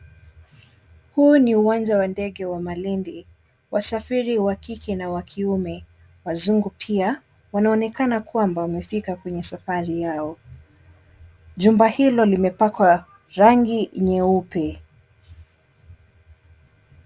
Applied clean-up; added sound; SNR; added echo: none; none; none; none.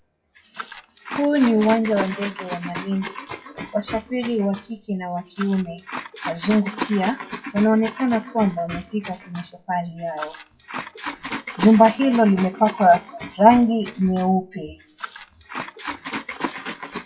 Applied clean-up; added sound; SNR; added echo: classical method WPE with log-MMSE.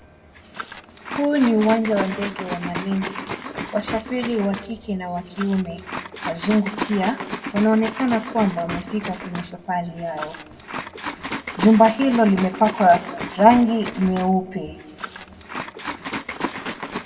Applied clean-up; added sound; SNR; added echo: none; Liquid; 10 dB; reverberation time 1.5 s.